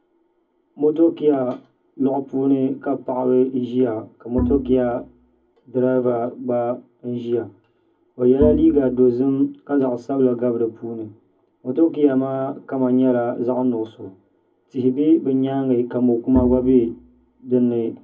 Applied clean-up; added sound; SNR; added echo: none; Bowed string instrument; 7 dB; reverberation time 0.3 s.